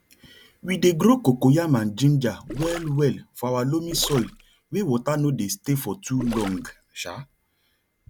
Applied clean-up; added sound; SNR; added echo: none; Gurgling; 14 dB; none.